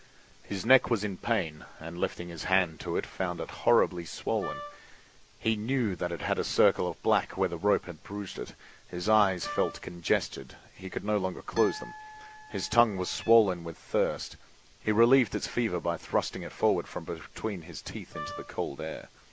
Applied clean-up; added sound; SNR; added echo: none; Wind instrument, woodwind instrument + Harp; 13 dB; none.